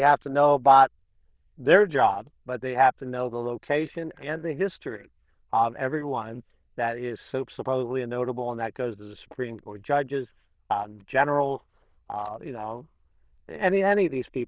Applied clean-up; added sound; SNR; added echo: neural diffusion model UNIVERSE++.